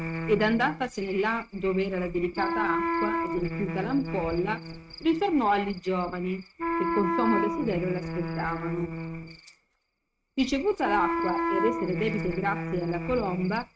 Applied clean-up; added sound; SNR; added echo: neural mask model RNNoise.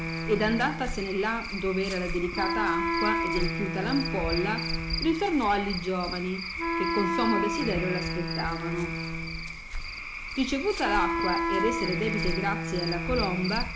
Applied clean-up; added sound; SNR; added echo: none; Cricket / Frog + Wind instrument, woodwind instrument; 0 dB; none.